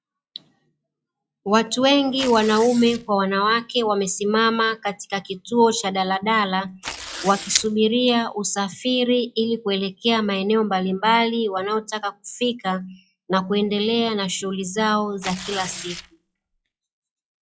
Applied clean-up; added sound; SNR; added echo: classical method log-MMSE.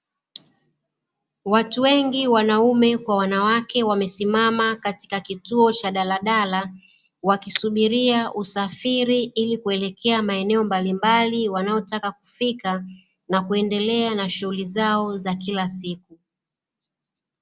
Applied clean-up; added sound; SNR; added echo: none; none; none; none.